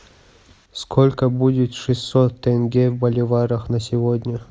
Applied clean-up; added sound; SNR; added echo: none; none; none; none.